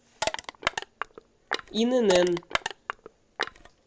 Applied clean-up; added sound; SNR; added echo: none; Crushing; 4 dB; none.